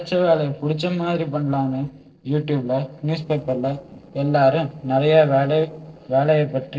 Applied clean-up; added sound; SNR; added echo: neural separator model SepFormer DNS4.